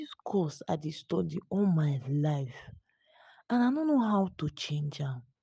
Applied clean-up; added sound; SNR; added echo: none; none; none; none.